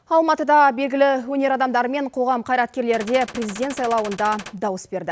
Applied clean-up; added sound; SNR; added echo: none; Gunshot, gunfire; 16 dB; none.